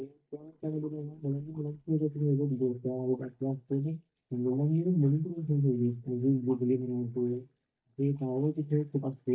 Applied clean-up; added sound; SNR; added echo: neural mask model DeepFilterNet 3.